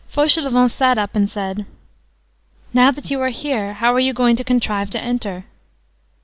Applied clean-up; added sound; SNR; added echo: none; none; none; none.